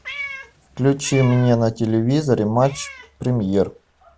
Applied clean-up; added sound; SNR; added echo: none; Meow; 18 dB; none.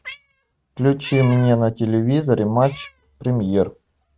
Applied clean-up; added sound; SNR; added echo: neural mask model RNNoise.